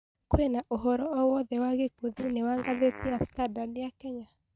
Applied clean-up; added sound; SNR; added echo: neural mask model RNNoise.